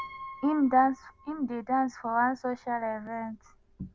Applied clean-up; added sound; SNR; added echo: none; Piano; 19 dB; none.